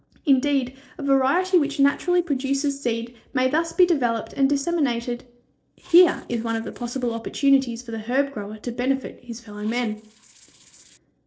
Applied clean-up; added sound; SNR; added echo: neural separator model SepFormer DNS4.